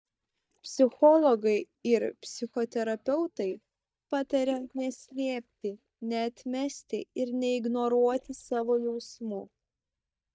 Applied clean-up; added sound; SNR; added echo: neural mask model DeepFilterNet 3.